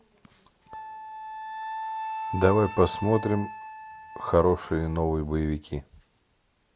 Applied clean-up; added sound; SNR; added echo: none; Wind instrument, woodwind instrument; 11 dB; none.